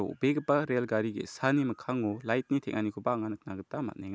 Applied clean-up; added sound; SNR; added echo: none; none; none; none.